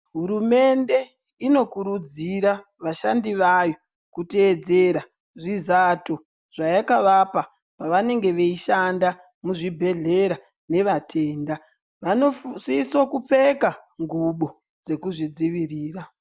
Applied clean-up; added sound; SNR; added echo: none; none; none; none.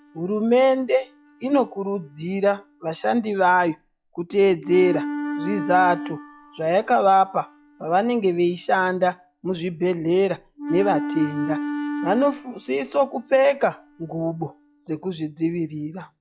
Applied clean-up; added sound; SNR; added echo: classical method log-MMSE.